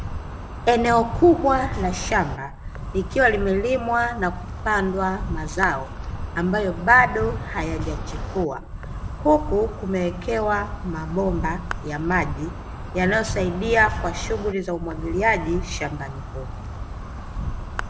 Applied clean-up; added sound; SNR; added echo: none; Insect; 7 dB; none.